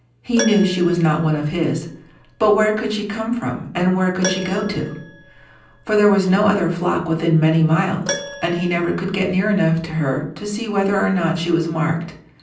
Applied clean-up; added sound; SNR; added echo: none; Keyboard (musical); 15 dB; reverberation time 0.6 s.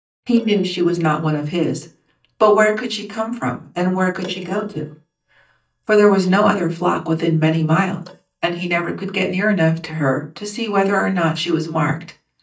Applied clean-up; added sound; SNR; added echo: neural mask model DeepFilterNet 3.